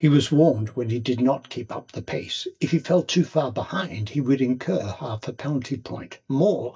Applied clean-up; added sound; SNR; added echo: neural mask model DeepFilterNet 3.